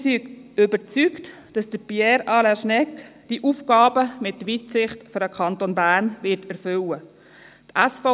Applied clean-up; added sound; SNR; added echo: none; none; none; none.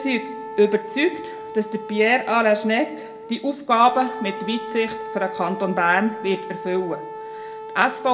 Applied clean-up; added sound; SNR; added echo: none; Wind instrument, woodwind instrument; 11 dB; reverberation time 0.5 s.